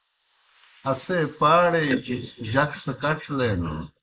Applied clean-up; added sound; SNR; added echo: neural mask model Resemble Enhance denoiser.